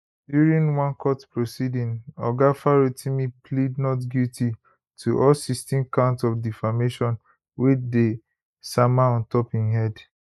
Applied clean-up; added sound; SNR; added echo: neural mask model Resemble Enhance denoiser.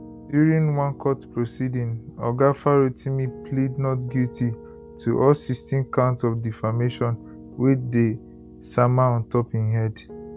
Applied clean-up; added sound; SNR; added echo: none; Piano; 19 dB; none.